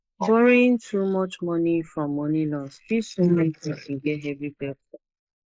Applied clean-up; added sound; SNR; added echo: neural mask model Resemble Enhance denoiser.